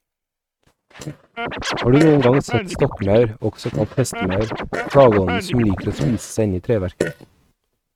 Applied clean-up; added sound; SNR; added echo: neural mask model RNNoise.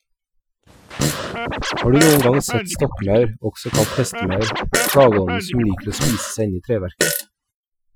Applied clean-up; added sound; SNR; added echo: classical method Wiener filter.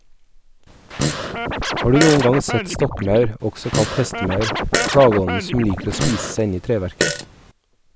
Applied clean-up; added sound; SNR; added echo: none; Scratching (performance technique) + Fart; 3 dB; none.